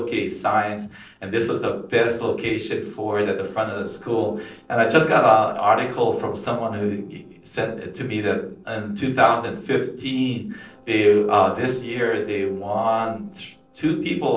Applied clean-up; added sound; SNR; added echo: neural separator model SepFormer DNS4.